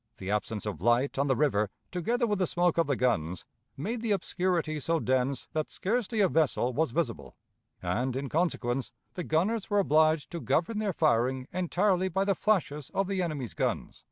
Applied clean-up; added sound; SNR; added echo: none; none; none; none.